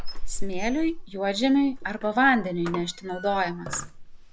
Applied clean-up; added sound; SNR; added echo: none; Squeak; 5 dB; none.